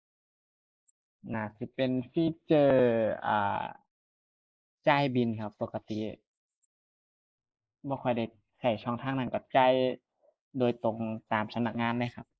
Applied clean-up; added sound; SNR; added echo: neural mask model Resemble Enhance denoiser.